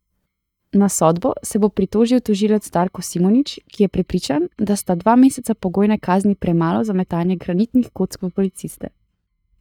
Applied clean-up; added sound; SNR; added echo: neural mask model DeepFilterNet 3.